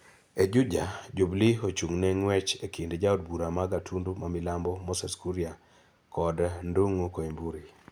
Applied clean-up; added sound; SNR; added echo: none; none; none; none.